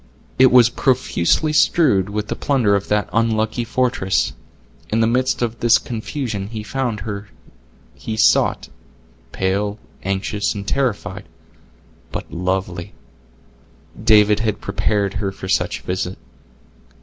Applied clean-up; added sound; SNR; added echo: none; none; none; none.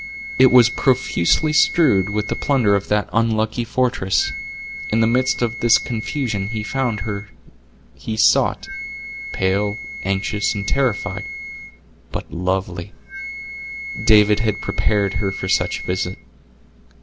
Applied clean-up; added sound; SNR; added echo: none; Wind instrument, woodwind instrument; 12 dB; none.